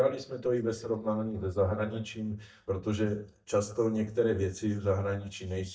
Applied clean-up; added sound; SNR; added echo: neural mask model DeepFilterNet 3.